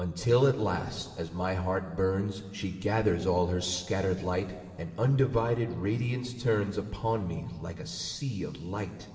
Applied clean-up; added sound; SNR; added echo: none; none; none; reverberation time 2.5 s.